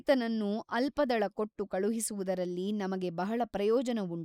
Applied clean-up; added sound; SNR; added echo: neural mask model Resemble Enhance denoiser.